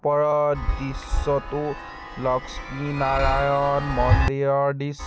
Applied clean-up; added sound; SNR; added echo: none; Chime; 3 dB; none.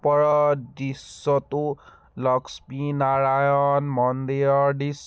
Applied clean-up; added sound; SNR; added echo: none; none; none; none.